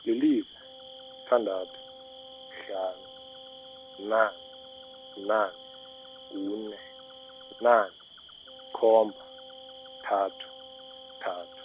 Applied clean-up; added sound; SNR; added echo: none; Wind instrument, woodwind instrument + Cricket; 16 dB; none.